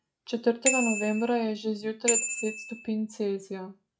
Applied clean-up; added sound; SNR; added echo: classical method log-MMSE.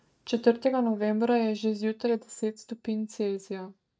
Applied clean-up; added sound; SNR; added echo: neural mask model DeepFilterNet 3.